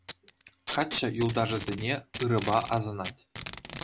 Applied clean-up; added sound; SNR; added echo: none; Packing tape, duct tape; 8 dB; none.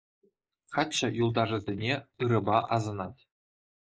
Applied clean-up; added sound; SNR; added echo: neural mask model Resemble Enhance denoiser.